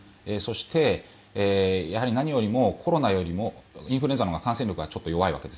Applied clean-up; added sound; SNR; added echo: none; none; none; none.